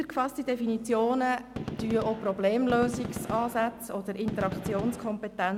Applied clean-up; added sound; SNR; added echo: none; Gunshot, gunfire; 8 dB; none.